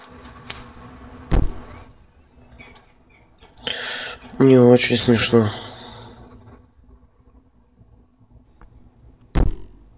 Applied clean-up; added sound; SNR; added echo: none; Thump, thud; 7 dB; reverberation time 1.4 s.